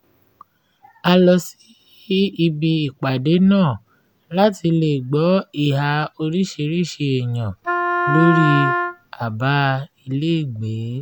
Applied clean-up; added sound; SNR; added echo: none; Wind instrument, woodwind instrument; 1 dB; none.